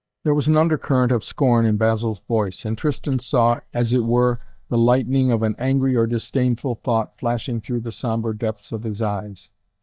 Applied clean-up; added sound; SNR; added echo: neural mask model DeepFilterNet 3.